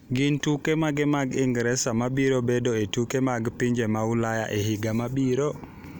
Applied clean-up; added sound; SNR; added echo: none; none; none; none.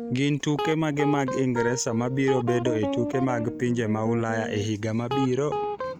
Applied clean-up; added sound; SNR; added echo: neural mask model RNNoise.